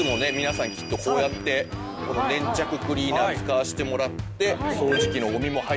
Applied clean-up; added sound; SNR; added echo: none; none; none; none.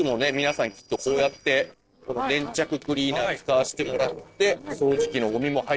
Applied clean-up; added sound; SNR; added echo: neural separator model SepFormer DNS4.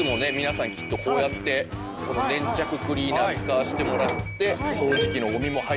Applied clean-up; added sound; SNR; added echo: none; Subway, metro, underground / Door; 11 dB; none.